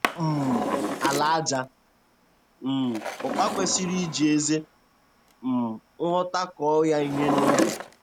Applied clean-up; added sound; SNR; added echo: none; Drawer open or close; 5 dB; none.